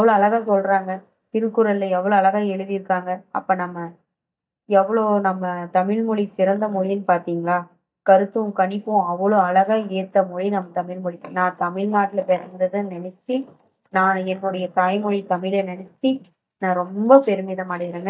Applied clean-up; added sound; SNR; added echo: neural mask model DeepFilterNet 3.